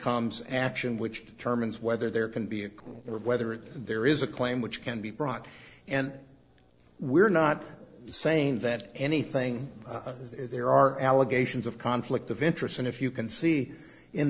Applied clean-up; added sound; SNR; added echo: neural separator model SepFormer DNS4.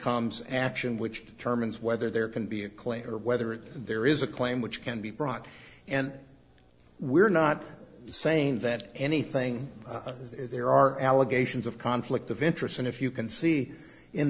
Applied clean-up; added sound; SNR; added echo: none; none; none; none.